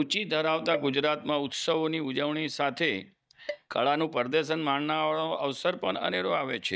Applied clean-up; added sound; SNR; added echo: neural mask model DeepFilterNet 3.